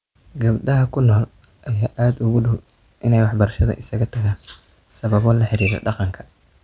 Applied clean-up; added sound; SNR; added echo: none; none; none; none.